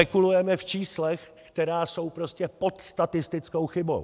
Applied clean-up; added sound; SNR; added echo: none; none; none; none.